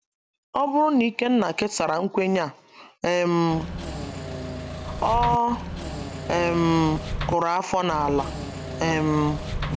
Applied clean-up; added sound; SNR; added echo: none; Engine / Mechanisms; 7 dB; none.